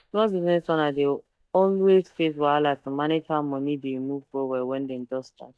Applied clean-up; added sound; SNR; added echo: neural mask model DeepFilterNet 3.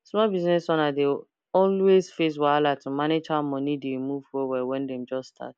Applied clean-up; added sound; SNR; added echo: none; none; none; none.